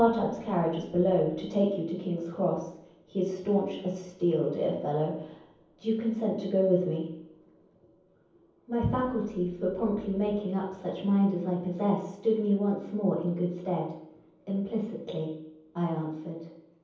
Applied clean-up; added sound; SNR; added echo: none; none; none; reverberation time 0.9 s.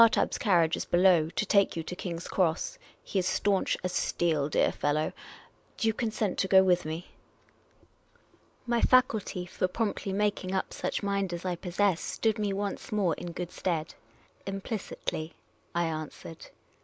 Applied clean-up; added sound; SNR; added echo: none; none; none; none.